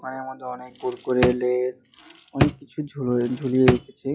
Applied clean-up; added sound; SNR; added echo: classical method log-MMSE.